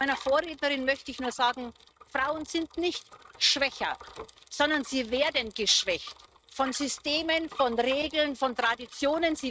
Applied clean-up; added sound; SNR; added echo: neural mask model RNNoise.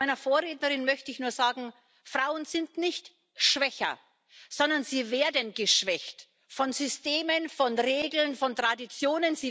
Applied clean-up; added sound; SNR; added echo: none; none; none; none.